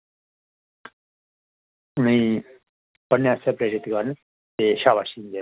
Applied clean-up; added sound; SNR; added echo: none; none; none; none.